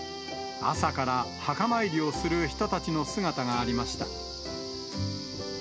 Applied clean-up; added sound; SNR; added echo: none; none; none; none.